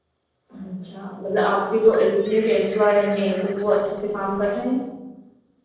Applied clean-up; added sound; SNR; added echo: neural separator model SepFormer DNS4.